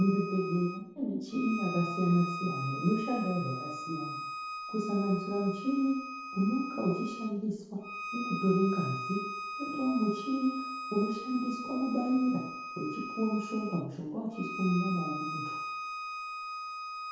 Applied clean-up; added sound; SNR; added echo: none; Bowed string instrument; 7 dB; reverberation time 0.8 s.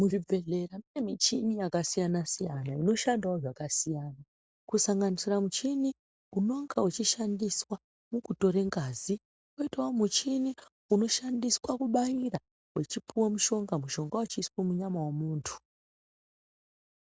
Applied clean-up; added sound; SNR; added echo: none; none; none; none.